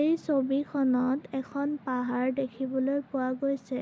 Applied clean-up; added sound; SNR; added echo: none; none; none; none.